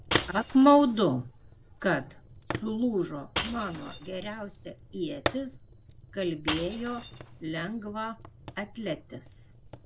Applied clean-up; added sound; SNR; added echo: none; Shatter / Crushing + Fire; 8 dB; none.